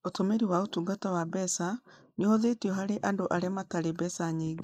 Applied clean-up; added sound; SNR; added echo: neural mask model Resemble Enhance denoiser.